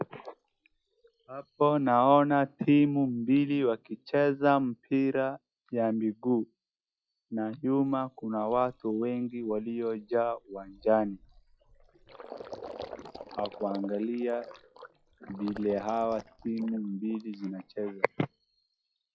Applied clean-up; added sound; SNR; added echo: classical method log-MMSE.